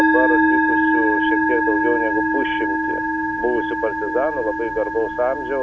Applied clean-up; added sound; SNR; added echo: none; Musical instrument; -4 dB; none.